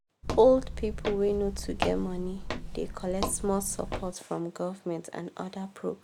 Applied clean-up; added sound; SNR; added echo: none; Walk, footsteps; 5 dB; none.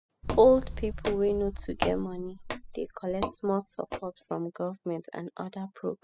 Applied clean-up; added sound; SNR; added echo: classical method spectral subtraction.